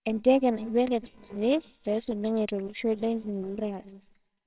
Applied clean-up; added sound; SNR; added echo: neural separator model SepFormer WHAMR!.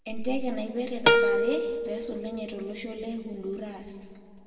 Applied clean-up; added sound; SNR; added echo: none; Plucked string instrument; -5 dB; reverberation time 1.9 s.